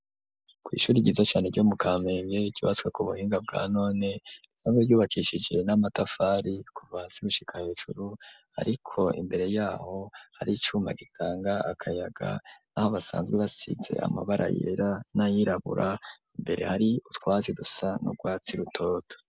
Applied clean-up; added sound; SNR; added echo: none; none; none; none.